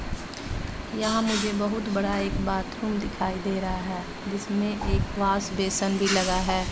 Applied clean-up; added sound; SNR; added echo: none; Bird; 19 dB; none.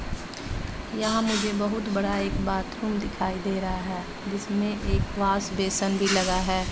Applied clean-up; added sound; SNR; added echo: none; none; none; none.